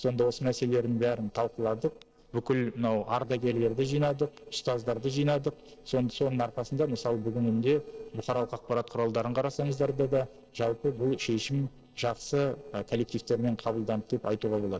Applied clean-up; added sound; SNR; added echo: neural separator model SepFormer DNS4.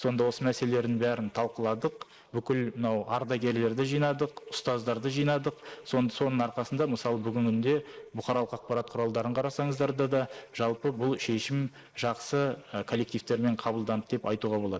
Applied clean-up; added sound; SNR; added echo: neural mask model Resemble Enhance denoiser.